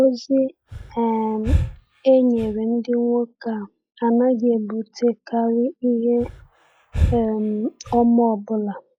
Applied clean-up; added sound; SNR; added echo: classical method log-MMSE.